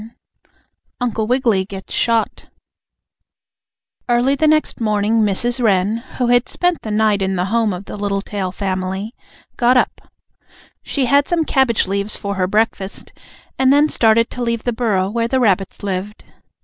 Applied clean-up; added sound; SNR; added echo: none; none; none; none.